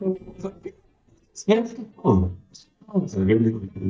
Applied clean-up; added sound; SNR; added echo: neural mask model DeepFilterNet 3.